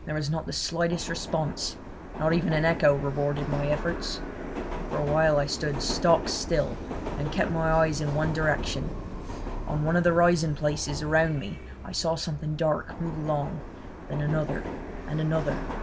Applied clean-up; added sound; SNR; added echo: none; Subway, metro, underground; 7 dB; none.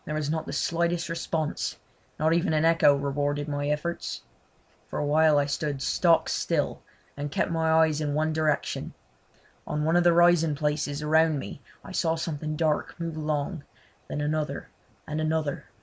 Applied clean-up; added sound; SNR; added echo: none; none; none; none.